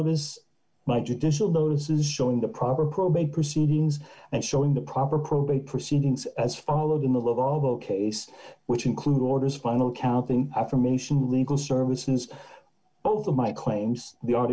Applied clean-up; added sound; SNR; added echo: none; none; none; none.